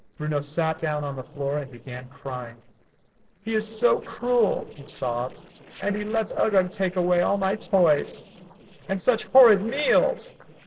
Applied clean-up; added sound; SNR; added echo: neural separator model SepFormer DNS4.